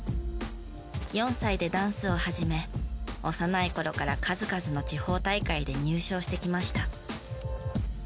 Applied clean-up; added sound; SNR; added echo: none; none; none; none.